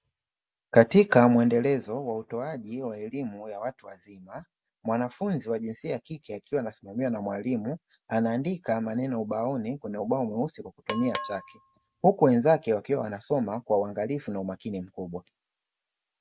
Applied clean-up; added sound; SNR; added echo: none; Percussion; 12 dB; none.